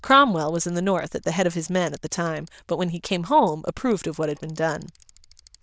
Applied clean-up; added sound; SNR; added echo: neural diffusion model UNIVERSE++.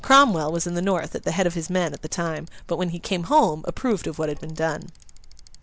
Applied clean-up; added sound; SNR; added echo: none; Bicycle; 18 dB; none.